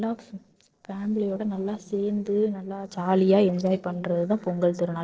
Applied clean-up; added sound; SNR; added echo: neural separator model SepFormer DNS4.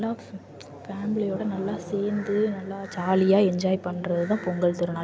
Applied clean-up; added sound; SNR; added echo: none; none; none; none.